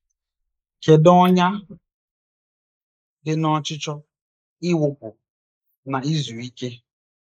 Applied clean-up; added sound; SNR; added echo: neural mask model Resemble Enhance denoiser.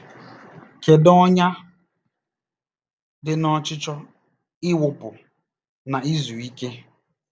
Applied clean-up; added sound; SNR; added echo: none; none; none; none.